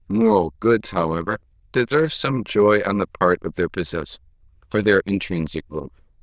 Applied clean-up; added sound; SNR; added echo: neural diffusion model UNIVERSE++.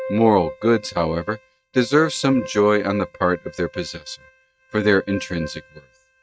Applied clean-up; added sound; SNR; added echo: neural mask model RNNoise.